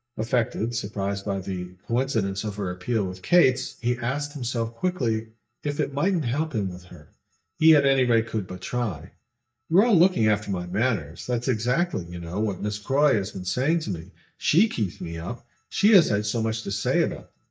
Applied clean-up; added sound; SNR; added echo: neural mask model DeepFilterNet 3.